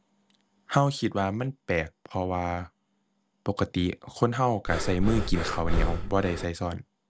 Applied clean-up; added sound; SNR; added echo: none; Breathing; -2 dB; none.